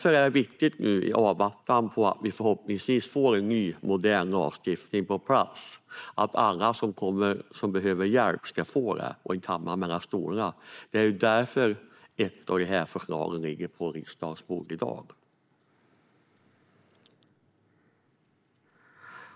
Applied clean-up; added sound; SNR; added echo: neural mask model Resemble Enhance denoiser.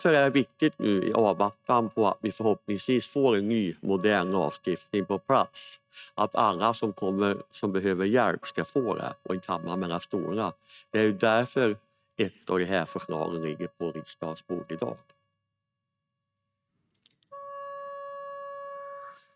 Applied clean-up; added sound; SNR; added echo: neural mask model RNNoise.